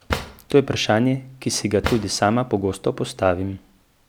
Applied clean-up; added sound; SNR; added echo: none; Drawer open or close; 10 dB; none.